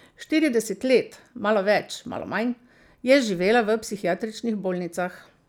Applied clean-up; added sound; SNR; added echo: none; none; none; none.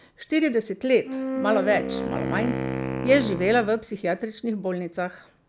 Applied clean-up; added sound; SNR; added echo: none; Wind instrument, woodwind instrument; 5 dB; none.